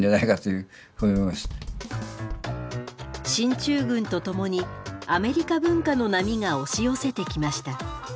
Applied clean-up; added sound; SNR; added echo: none; Drum / Drum kit; 10 dB; none.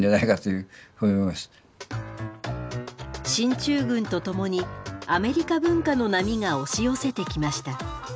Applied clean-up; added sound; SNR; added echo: none; none; none; none.